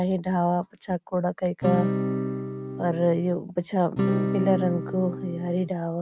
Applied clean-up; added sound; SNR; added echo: none; Acoustic guitar / Strum; 2 dB; none.